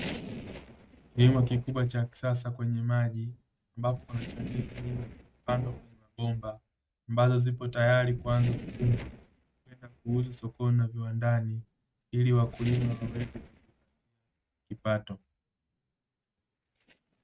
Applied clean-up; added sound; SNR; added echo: neural mask model RNNoise.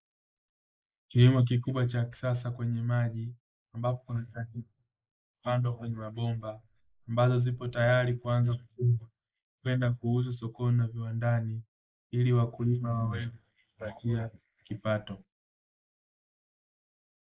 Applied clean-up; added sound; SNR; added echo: neural mask model Resemble Enhance denoiser.